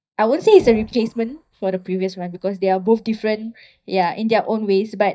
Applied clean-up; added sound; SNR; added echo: neural mask model DeepFilterNet 3.